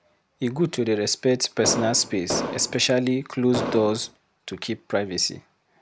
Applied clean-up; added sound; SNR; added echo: none; Explosion; 5 dB; none.